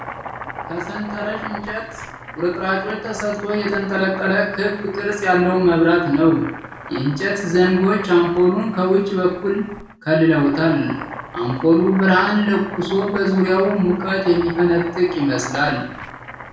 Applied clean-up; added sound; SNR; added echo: none; Boiling; 14 dB; reverberation time 0.5 s.